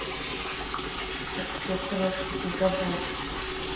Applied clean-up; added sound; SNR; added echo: none; Liquid; -1 dB; reverberation time 0.7 s.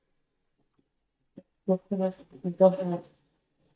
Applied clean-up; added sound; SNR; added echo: neural mask model DeepFilterNet 3.